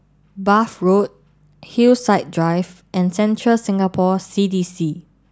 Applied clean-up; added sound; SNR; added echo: none; none; none; none.